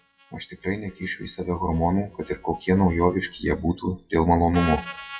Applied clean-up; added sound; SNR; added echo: classical method WPE with log-MMSE.